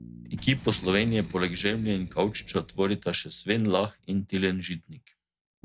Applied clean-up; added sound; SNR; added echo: none; Boom + Bass guitar; 18 dB; none.